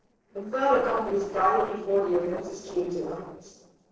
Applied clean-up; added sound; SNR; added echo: neural separator model SepFormer DNS4.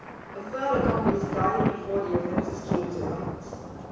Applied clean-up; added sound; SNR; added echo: none; Thunder; 0 dB; reverberation time 1.1 s.